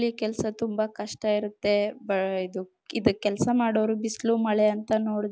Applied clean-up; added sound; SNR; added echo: none; none; none; none.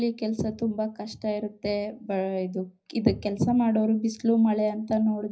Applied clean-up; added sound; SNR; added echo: none; none; none; reverberation time 0.5 s.